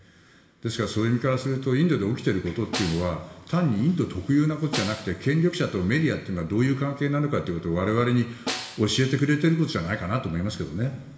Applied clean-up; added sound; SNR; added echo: none; Snare drum; 13 dB; reverberation time 1.0 s.